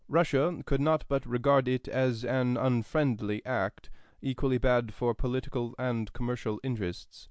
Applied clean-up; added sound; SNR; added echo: none; none; none; none.